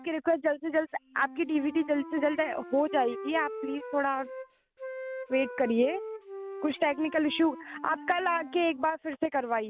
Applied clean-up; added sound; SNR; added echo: none; Wind instrument, woodwind instrument; 13 dB; none.